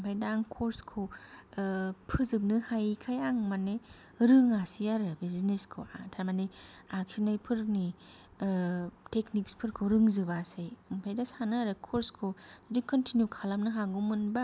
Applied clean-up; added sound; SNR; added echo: none; none; none; none.